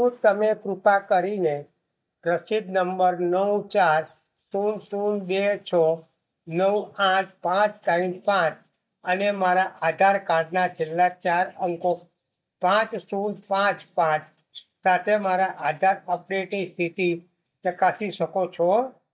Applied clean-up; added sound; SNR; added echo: neural mask model DeepFilterNet 3.